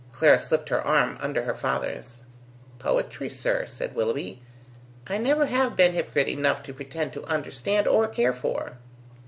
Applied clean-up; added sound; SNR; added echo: none; none; none; none.